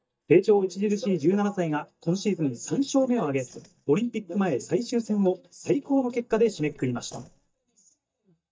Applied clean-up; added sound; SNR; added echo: neural mask model DeepFilterNet 3.